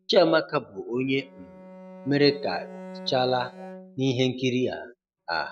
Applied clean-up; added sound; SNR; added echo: neural mask model RNNoise.